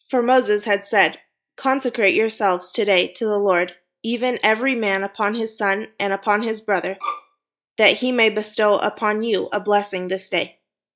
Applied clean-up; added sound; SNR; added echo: classical method log-MMSE.